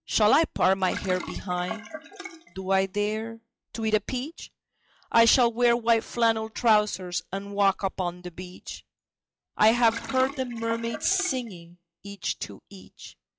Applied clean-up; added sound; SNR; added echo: classical method log-MMSE.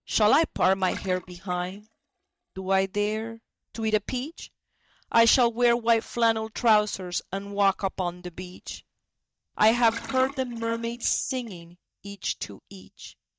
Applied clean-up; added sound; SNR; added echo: neural mask model DeepFilterNet 3.